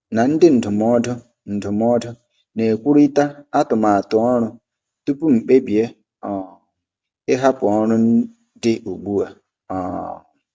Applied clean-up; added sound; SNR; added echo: none; none; none; none.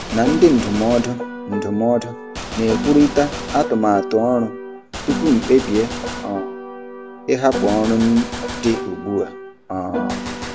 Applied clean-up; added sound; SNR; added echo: none; Gunshot, gunfire + Piano; 8 dB; none.